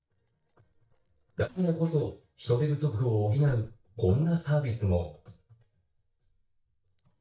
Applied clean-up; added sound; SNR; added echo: neural mask model DeepFilterNet 3.